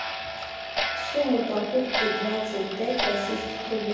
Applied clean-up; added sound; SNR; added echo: none; Clock; 2 dB; reverberation time 1.1 s.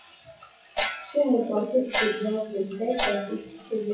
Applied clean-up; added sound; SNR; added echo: classical method WPE with log-MMSE.